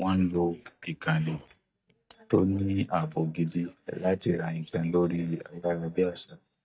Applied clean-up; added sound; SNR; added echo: neural mask model DeepFilterNet 3.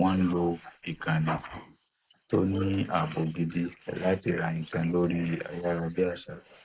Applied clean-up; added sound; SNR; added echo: neural mask model Resemble Enhance denoiser.